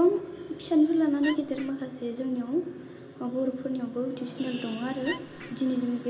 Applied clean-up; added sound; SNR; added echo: none; Wood; 11 dB; reverberation time 0.4 s.